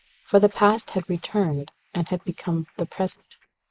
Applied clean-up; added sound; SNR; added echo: neural mask model Resemble Enhance denoiser.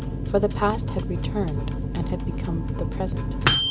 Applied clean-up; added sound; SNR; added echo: none; Microwave oven; -3 dB; none.